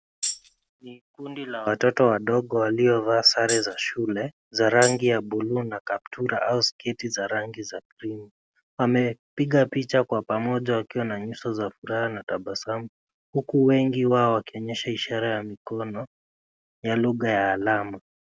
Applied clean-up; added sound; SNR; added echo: none; Tambourine; 6 dB; none.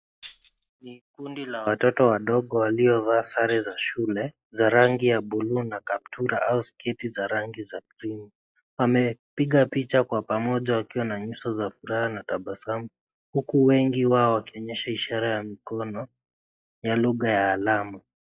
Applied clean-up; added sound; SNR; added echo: classical method log-MMSE.